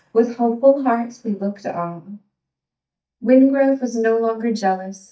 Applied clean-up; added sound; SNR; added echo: neural mask model DeepFilterNet 3.